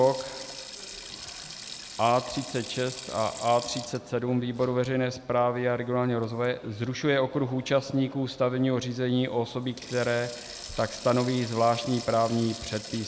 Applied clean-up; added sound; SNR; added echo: none; Sink (filling or washing); 16 dB; none.